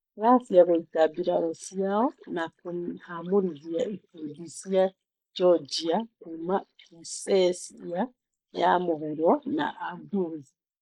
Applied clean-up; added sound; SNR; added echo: neural mask model Resemble Enhance denoiser.